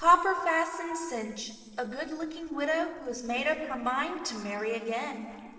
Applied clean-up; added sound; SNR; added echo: neural separator model SepFormer DNS4.